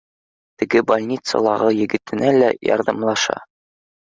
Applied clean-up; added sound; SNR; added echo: none; none; none; none.